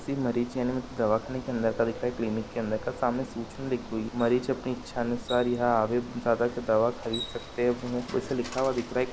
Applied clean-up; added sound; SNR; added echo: none; Bicycle; 13 dB; none.